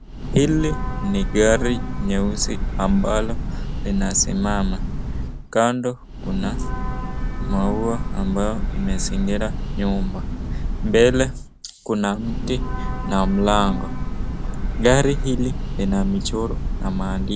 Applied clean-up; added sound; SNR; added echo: none; Train / Breathing; 1 dB; none.